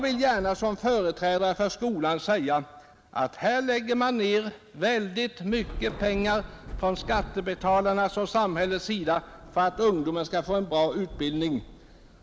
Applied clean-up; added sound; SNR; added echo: none; Thunder / Rain; 17 dB; none.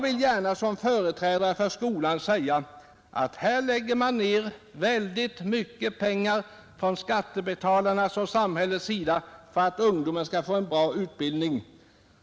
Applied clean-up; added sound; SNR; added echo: none; none; none; none.